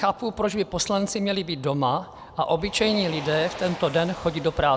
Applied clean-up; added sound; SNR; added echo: none; Motor vehicle (road); 16 dB; none.